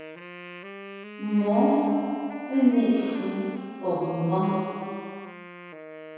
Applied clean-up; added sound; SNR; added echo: none; Wind instrument, woodwind instrument; 14 dB; reverberation time 2.2 s.